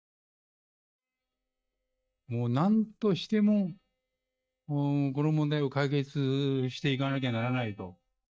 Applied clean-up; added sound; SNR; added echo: neural mask model DeepFilterNet 3.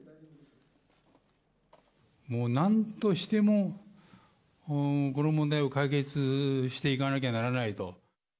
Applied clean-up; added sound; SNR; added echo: none; none; none; none.